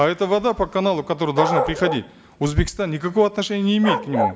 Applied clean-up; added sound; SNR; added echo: none; Bark; 7 dB; none.